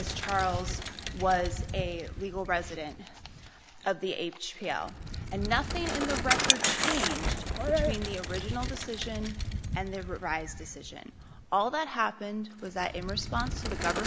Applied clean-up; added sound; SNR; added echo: none; Bicycle; 0 dB; none.